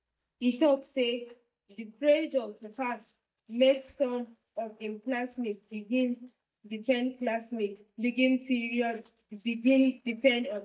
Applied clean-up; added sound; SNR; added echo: neural mask model DeepFilterNet 3.